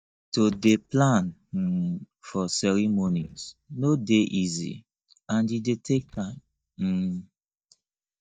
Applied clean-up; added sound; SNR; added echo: neural mask model DeepFilterNet 3.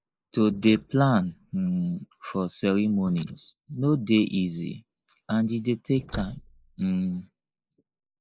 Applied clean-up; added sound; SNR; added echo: neural mask model Resemble Enhance denoiser.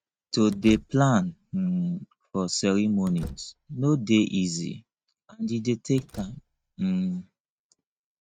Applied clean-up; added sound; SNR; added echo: neural mask model RNNoise.